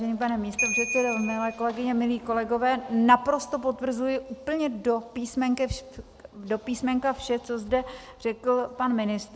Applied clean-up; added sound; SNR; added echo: none; Ringtone / Bell; 3 dB; none.